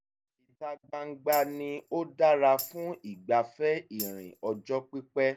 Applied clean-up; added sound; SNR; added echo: none; Tambourine; 15 dB; none.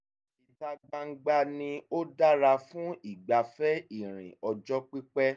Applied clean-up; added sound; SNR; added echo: none; none; none; none.